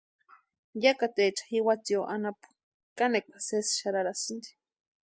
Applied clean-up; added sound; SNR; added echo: none; none; none; none.